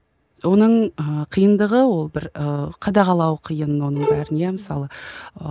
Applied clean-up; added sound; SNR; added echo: none; Bowed string instrument; 6 dB; none.